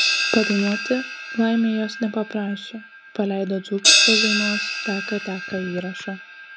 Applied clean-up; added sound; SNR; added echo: none; Crash cymbal; -1 dB; none.